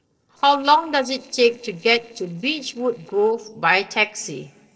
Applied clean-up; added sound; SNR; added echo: neural separator model SepFormer DNS4.